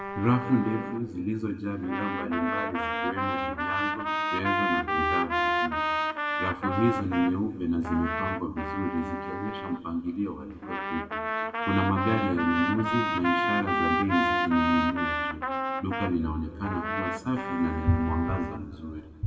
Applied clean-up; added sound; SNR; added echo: none; Trumpet; 1 dB; reverberation time 2.0 s.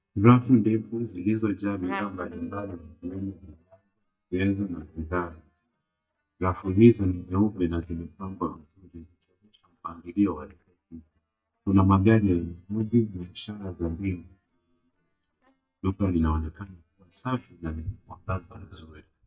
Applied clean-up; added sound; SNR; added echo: neural mask model DeepFilterNet 3.